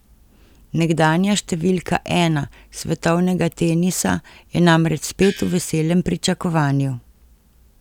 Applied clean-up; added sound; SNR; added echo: none; Gong; 14 dB; none.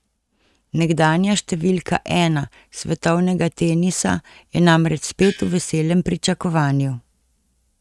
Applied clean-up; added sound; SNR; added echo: neural mask model RNNoise.